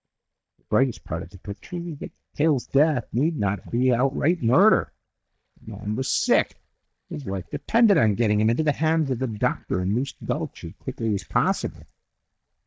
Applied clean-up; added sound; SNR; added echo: neural mask model DeepFilterNet 3.